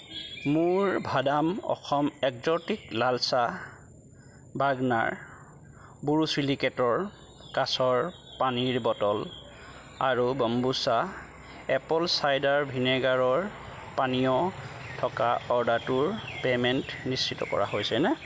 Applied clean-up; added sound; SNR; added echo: none; none; none; none.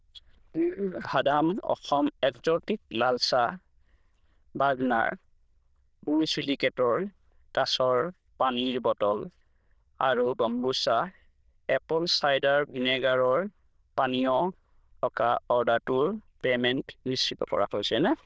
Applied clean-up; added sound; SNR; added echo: neural diffusion model UNIVERSE++.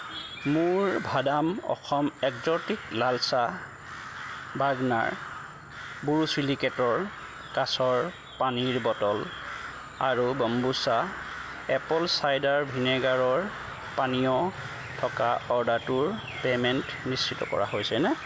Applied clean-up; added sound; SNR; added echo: none; Crow; 13 dB; none.